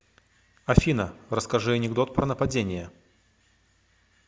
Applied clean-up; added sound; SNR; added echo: none; none; none; none.